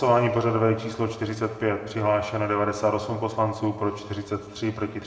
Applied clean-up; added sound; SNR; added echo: none; none; none; reverberation time 1.3 s.